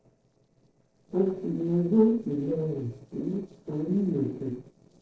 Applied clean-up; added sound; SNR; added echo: neural separator model SepFormer DNS4.